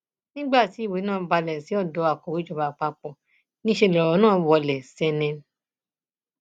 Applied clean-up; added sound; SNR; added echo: none; none; none; none.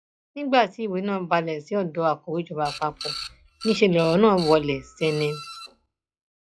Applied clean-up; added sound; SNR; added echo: classical method log-MMSE.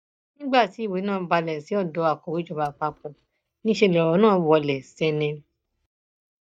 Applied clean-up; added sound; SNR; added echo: neural mask model DeepFilterNet 3.